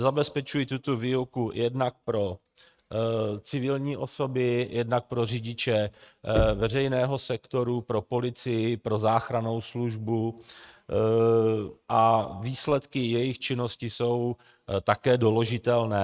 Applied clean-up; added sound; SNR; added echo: neural mask model RNNoise.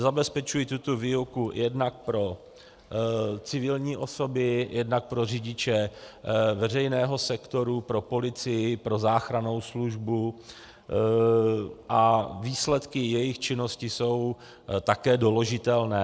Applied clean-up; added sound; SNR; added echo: none; none; none; none.